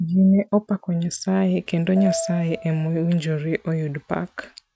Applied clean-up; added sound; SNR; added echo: neural mask model RNNoise.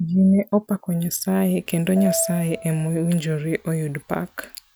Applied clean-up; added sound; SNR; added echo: none; Piano; 11 dB; none.